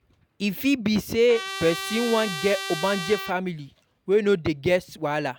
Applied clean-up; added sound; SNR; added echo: none; Trumpet; 8 dB; none.